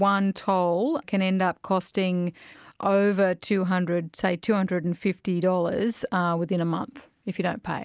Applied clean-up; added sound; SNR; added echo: none; none; none; none.